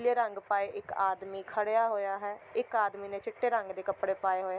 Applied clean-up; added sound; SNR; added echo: none; none; none; none.